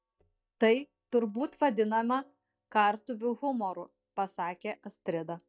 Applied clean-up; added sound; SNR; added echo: neural mask model DeepFilterNet 3.